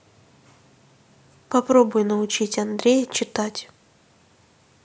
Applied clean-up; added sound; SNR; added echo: none; none; none; none.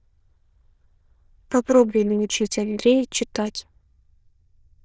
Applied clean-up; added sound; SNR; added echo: neural diffusion model UNIVERSE++.